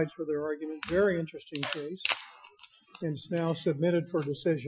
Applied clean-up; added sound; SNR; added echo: classical method Wiener filter.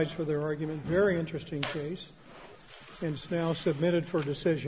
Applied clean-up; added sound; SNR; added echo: none; none; none; none.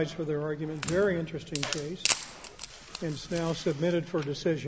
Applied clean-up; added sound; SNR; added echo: none; Wood; 6 dB; none.